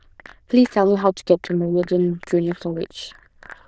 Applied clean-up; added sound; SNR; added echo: neural diffusion model UNIVERSE++.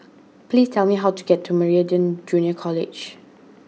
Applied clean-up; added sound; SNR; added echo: none; none; none; none.